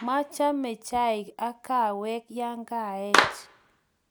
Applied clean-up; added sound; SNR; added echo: none; Clapping; 3 dB; none.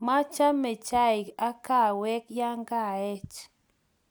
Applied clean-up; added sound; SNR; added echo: none; none; none; none.